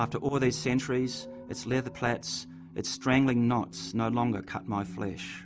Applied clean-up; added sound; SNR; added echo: none; none; none; none.